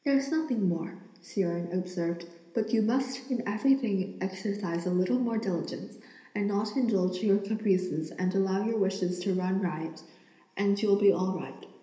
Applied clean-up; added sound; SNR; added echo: none; none; none; reverberation time 1.4 s.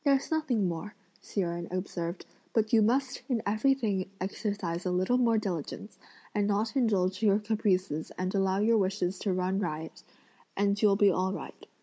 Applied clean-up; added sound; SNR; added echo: none; none; none; none.